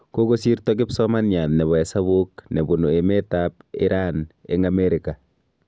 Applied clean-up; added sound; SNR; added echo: none; none; none; none.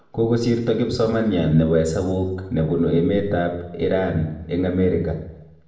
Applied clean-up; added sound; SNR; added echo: none; none; none; reverberation time 0.8 s.